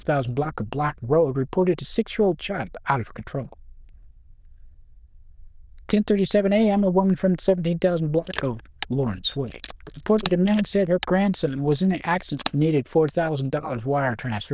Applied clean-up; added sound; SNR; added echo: neural diffusion model UNIVERSE++.